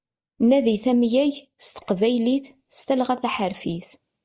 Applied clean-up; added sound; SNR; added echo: neural mask model DeepFilterNet 3.